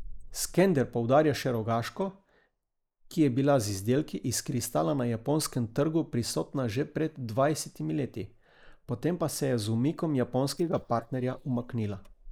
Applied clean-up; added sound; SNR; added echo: neural mask model Resemble Enhance denoiser.